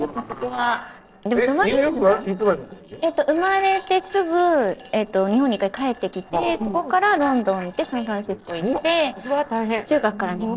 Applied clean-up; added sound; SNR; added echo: neural separator model SepFormer DNS4.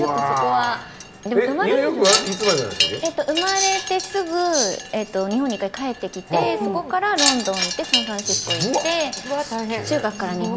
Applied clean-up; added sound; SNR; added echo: none; Tambourine + Wind chime; 5 dB; none.